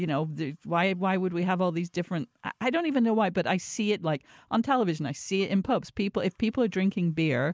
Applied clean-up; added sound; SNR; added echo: neural mask model Resemble Enhance denoiser.